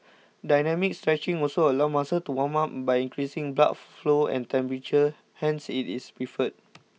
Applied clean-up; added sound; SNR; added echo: none; none; none; none.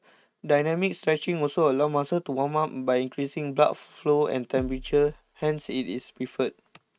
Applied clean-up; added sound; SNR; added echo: neural mask model RNNoise.